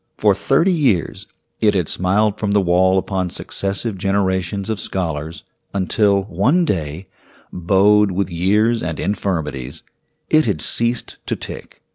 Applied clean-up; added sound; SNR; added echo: none; none; none; none.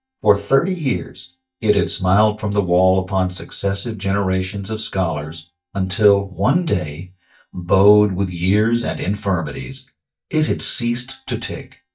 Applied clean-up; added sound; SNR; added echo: neural mask model DeepFilterNet 3.